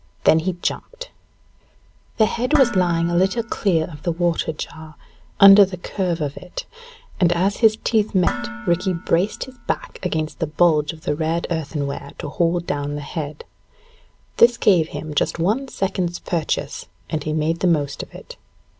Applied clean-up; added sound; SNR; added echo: none; Dishes, pots, and pans; 12 dB; none.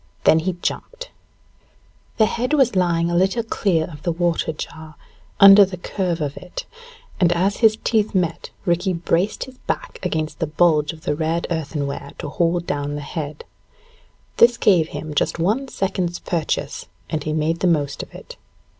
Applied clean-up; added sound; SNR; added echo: none; none; none; none.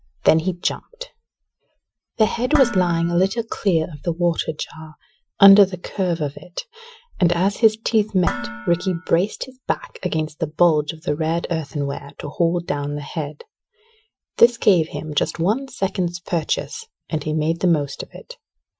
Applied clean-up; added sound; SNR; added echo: classical method Wiener filter.